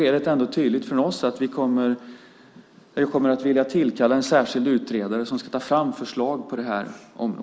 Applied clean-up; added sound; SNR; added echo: none; none; none; none.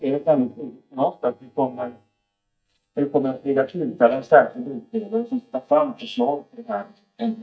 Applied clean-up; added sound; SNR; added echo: neural mask model DeepFilterNet 3.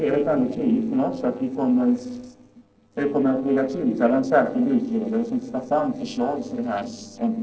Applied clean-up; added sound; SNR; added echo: neural separator model SepFormer DNS4.